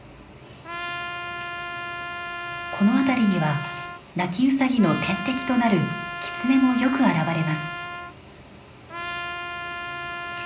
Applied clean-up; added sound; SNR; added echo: none; Trumpet; 9 dB; reverberation time 0.5 s.